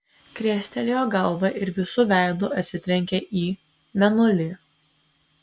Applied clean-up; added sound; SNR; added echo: none; none; none; none.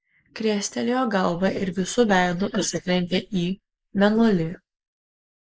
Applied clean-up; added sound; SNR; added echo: neural mask model Resemble Enhance denoiser.